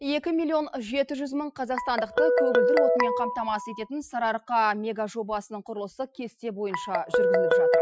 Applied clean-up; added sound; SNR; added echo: classical method Wiener filter.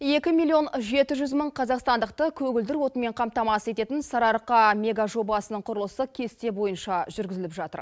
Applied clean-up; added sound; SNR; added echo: none; none; none; none.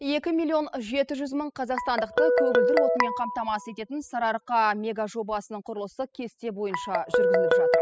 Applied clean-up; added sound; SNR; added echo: classical method spectral subtraction.